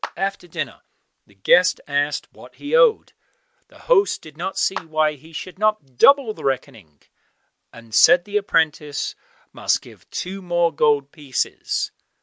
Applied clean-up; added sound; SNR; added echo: none; Clapping; 15 dB; none.